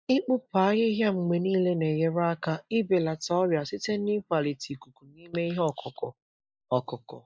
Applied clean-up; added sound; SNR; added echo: neural mask model Resemble Enhance denoiser.